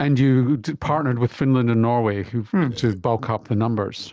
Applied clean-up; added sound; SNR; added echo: neural separator model SepFormer DNS4.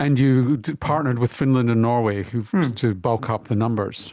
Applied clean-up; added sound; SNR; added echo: none; none; none; none.